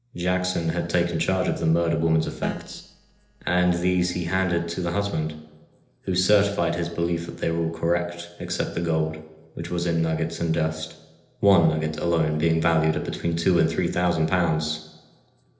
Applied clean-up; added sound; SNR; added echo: neural separator model SepFormer DNS4.